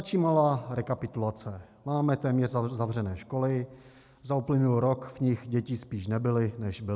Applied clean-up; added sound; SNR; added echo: none; none; none; none.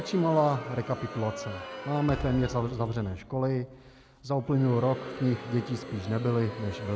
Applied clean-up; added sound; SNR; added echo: none; Explosion + Crowd; 11 dB; none.